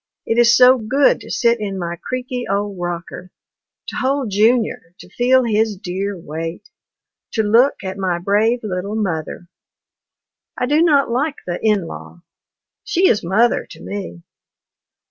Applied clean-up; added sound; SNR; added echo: none; none; none; none.